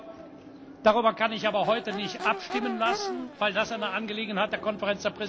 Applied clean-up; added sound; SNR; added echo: none; Crowd / Race car, auto racing / Accelerating, revving, vroom; 10 dB; none.